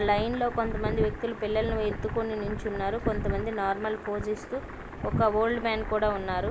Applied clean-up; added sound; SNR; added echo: none; Boiling; 17 dB; none.